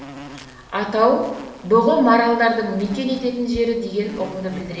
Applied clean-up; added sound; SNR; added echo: none; Insect; 19 dB; reverberation time 1.1 s.